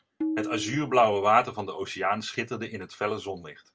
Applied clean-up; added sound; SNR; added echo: none; Tabla; 8 dB; none.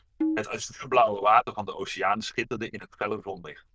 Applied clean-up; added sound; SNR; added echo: neural diffusion model UNIVERSE++.